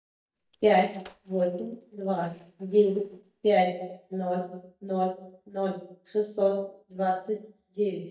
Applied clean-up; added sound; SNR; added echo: neural mask model DeepFilterNet 3.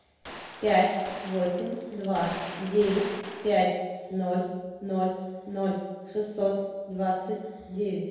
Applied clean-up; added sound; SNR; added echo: none; Gunshot, gunfire; 12 dB; reverberation time 1.2 s.